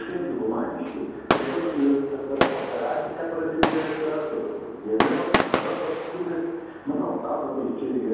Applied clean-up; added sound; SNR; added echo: none; Fireworks; 3 dB; reverberation time 1.2 s.